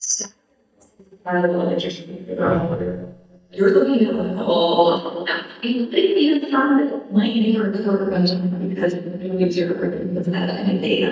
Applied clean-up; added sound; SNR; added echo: neural mask model DeepFilterNet 3.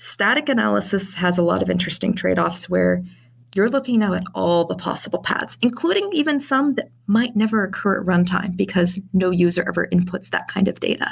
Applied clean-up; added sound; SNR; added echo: none; none; none; none.